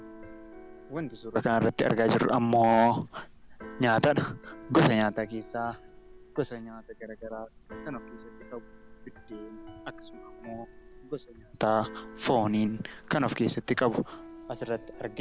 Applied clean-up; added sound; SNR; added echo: none; Keyboard (musical) + Piano; 18 dB; none.